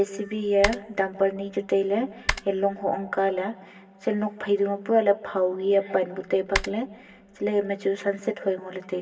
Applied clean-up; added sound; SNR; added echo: none; Typing; 9 dB; reverberation time 2.1 s.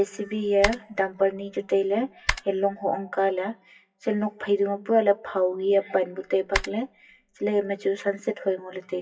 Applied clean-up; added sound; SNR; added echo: classical method WPE with log-MMSE.